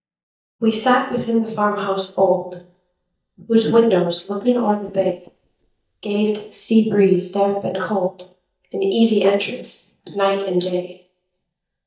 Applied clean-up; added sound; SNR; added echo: neural mask model DeepFilterNet 3.